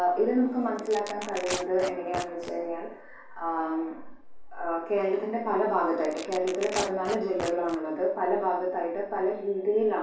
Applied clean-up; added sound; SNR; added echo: none; Tearing; 12 dB; reverberation time 0.3 s.